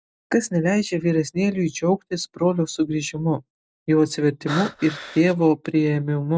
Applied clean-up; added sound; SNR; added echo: none; Breathing; 12 dB; none.